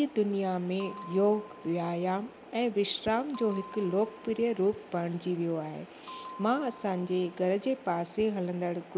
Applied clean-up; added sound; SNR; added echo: none; Bell; 20 dB; none.